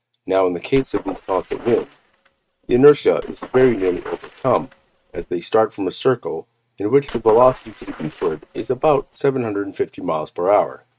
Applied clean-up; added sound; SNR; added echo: neural mask model RNNoise.